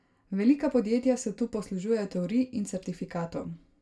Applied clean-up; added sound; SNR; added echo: none; none; none; reverberation time 0.2 s.